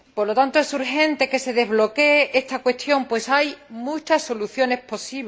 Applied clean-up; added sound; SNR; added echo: none; none; none; none.